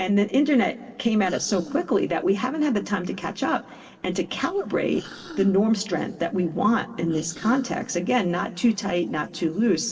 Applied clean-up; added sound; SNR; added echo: neural separator model SepFormer DNS4.